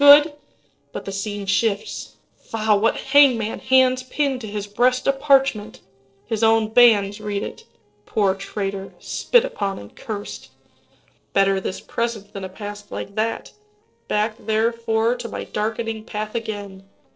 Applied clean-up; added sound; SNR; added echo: neural separator model SepFormer DNS4.